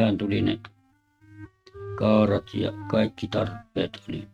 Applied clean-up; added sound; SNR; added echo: neural mask model RNNoise.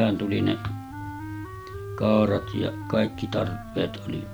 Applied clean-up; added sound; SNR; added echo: none; Wind instrument, woodwind instrument; 13 dB; none.